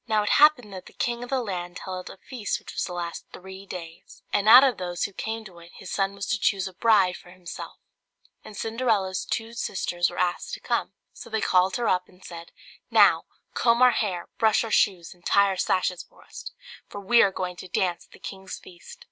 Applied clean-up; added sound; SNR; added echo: none; none; none; none.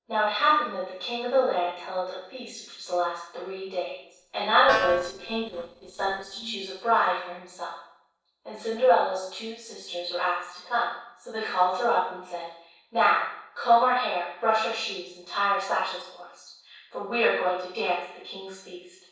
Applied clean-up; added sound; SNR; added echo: neural separator model SepFormer DNS4.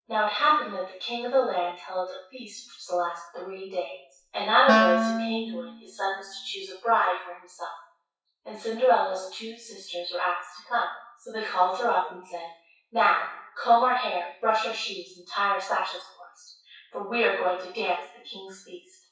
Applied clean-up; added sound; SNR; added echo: classical method WPE with log-MMSE.